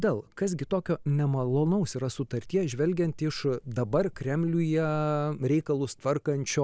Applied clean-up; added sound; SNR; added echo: none; Thunder / Wind / Bird vocalization, bird call, bird song; 19 dB; none.